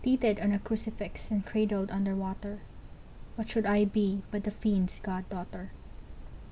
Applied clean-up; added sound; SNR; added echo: none; none; none; none.